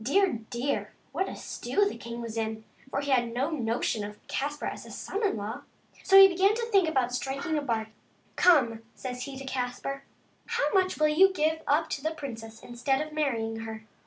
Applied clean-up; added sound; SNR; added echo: none; none; none; none.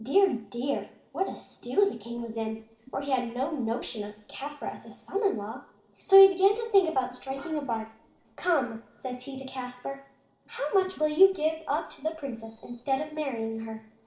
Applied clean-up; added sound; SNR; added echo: neural separator model SepFormer DNS4.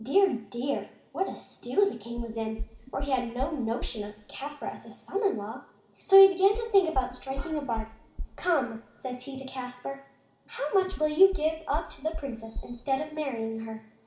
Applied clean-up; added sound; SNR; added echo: none; Knock; 11 dB; reverberation time 1.3 s.